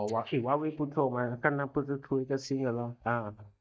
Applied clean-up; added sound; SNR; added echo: neural mask model DeepFilterNet 3.